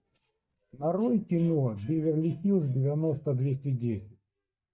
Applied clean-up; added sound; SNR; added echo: neural mask model DeepFilterNet 3.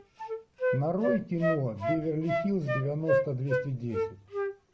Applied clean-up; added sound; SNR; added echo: none; Wind instrument, woodwind instrument; 1 dB; none.